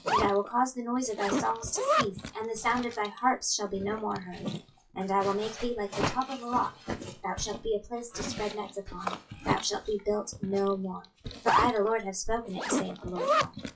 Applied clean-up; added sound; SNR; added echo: classical method WPE with log-MMSE.